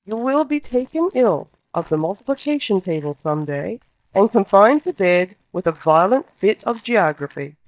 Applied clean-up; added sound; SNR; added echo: neural mask model DeepFilterNet 3.